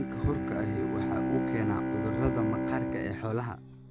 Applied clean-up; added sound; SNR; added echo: none; Bowed string instrument; -2 dB; none.